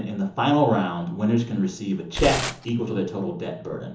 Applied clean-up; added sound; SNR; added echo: none; Tearing; 6 dB; reverberation time 0.7 s.